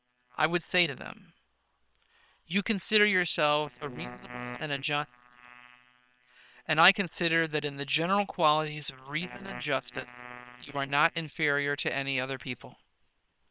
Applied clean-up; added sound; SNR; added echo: neural separator model SepFormer WHAM!.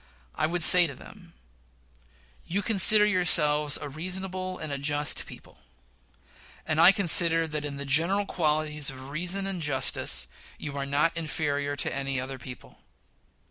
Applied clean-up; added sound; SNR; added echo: none; none; none; none.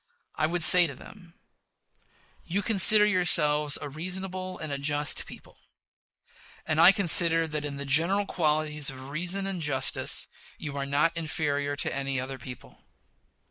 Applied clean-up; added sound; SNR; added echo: neural mask model Resemble Enhance denoiser.